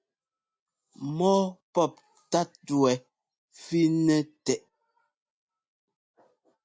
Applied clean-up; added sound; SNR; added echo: none; none; none; none.